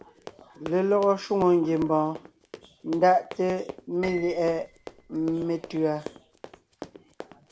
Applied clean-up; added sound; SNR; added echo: none; Piano + Run; 17 dB; none.